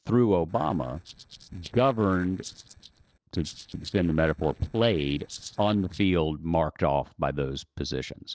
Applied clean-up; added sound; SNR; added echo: neural separator model SepFormer DNS4.